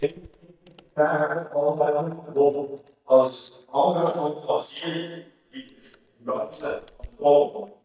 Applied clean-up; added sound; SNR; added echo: neural mask model DeepFilterNet 3.